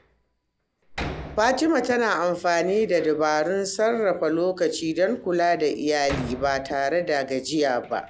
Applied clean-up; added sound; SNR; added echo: none; Door; 17 dB; none.